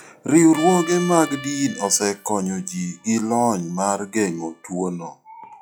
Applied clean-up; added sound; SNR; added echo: classical method log-MMSE.